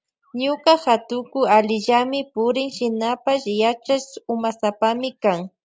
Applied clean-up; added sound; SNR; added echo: none; none; none; none.